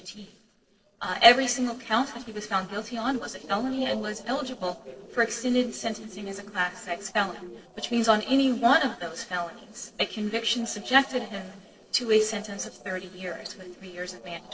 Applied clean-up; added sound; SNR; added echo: neural separator model SepFormer DNS4.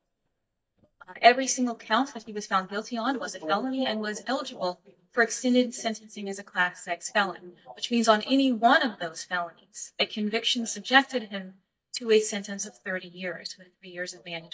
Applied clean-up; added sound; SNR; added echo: neural mask model DeepFilterNet 3.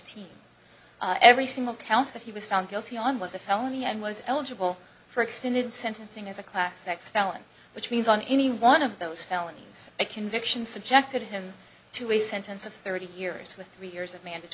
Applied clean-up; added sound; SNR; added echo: none; none; none; none.